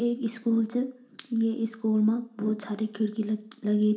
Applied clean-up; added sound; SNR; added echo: none; none; none; reverberation time 0.4 s.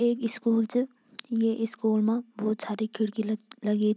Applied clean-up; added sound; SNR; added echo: none; none; none; none.